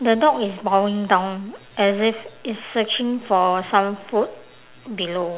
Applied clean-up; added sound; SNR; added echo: none; none; none; none.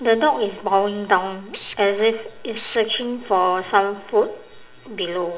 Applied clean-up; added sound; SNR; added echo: none; Tools; 19 dB; reverberation time 0.7 s.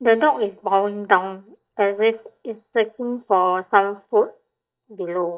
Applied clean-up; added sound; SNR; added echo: neural mask model DeepFilterNet 3.